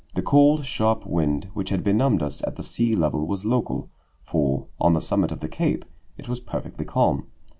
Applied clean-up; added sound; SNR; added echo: neural mask model Resemble Enhance denoiser.